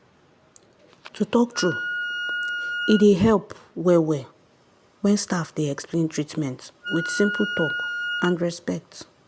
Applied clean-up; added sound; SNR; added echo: none; Wind instrument, woodwind instrument; 6 dB; none.